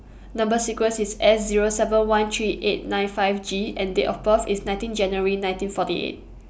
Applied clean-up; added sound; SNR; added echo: none; none; none; none.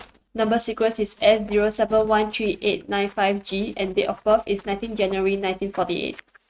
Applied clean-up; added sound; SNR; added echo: neural mask model RNNoise.